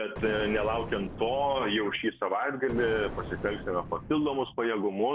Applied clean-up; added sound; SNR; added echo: none; Explosion; 11 dB; none.